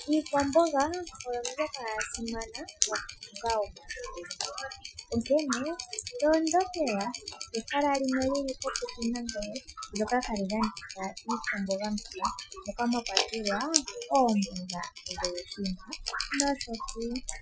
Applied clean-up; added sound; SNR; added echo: classical method Wiener filter.